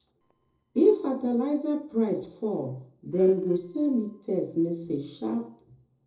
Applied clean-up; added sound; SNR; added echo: neural separator model SepFormer DNS4.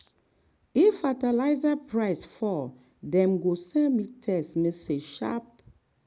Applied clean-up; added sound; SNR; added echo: none; none; none; none.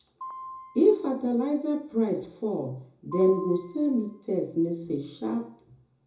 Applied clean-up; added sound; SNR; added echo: none; Piano; 18 dB; reverberation time 0.6 s.